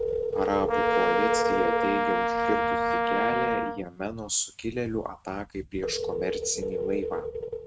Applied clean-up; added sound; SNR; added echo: neural mask model RNNoise.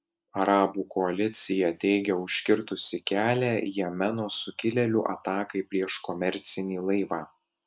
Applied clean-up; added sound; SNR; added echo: none; none; none; none.